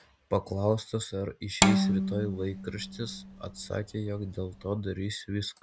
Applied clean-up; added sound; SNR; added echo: none; Bowed string instrument; -2 dB; none.